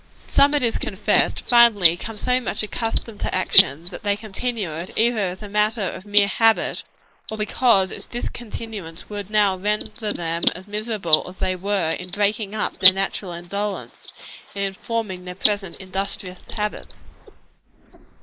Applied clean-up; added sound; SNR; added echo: neural mask model Resemble Enhance denoiser.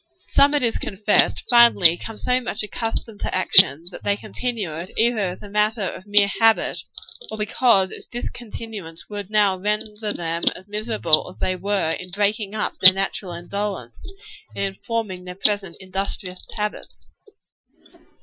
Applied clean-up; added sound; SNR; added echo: classical method Wiener filter.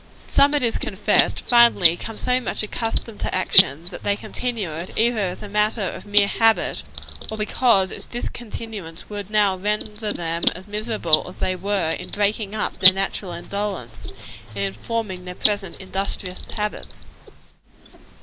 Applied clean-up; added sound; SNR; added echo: none; Bird; 7 dB; none.